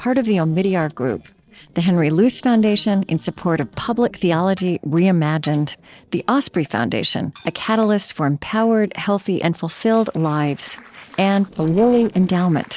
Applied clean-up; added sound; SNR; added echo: neural separator model SepFormer DNS4.